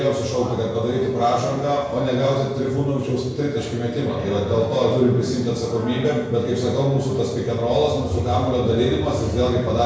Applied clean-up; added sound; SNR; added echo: none; none; none; reverberation time 1.0 s.